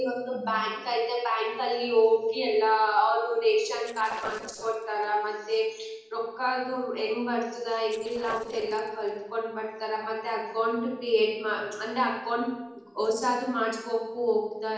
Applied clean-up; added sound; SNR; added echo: neural separator model SepFormer DNS4.